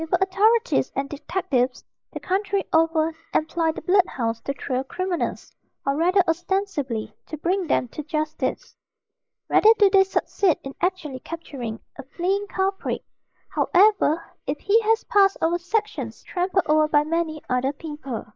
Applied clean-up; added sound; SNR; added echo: neural mask model Resemble Enhance denoiser.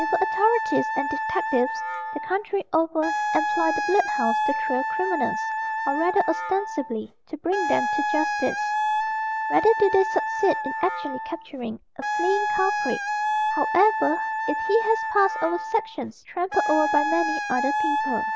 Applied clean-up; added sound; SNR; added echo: none; Wind instrument, woodwind instrument; 1 dB; none.